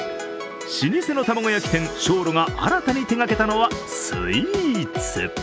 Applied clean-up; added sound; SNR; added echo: none; none; none; none.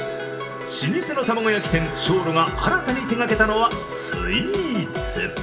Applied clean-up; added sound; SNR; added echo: none; Bowed string instrument; 15 dB; reverberation time 0.8 s.